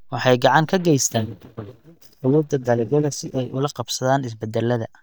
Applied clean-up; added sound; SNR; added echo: neural mask model DeepFilterNet 3.